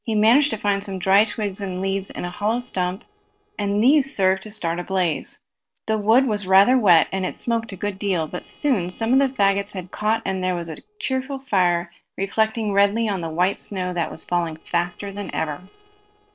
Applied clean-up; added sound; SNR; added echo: neural separator model SepFormer DNS4.